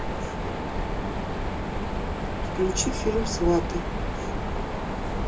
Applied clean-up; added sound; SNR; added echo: none; Mechanisms; -3 dB; reverberation time 0.2 s.